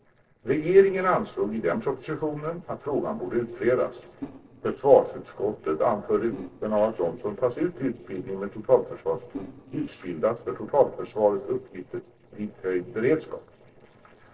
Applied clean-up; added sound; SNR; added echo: neural separator model SepFormer DNS4.